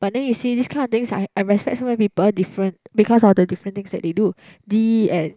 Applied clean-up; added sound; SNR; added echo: none; none; none; none.